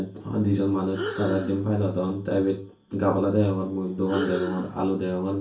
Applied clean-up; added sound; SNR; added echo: none; Breathing; 11 dB; reverberation time 0.3 s.